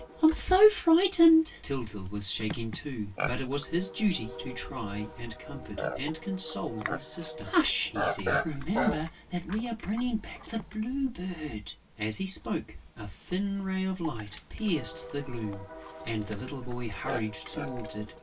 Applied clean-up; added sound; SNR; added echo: none; Livestock, farm animals, working animals; 10 dB; reverberation time 0.1 s.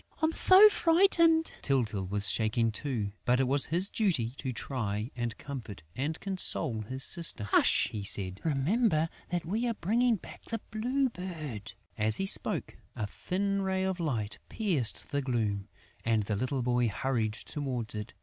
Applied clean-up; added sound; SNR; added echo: none; none; none; none.